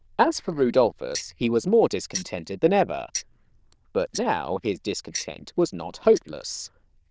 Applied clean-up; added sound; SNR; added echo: neural diffusion model UNIVERSE++.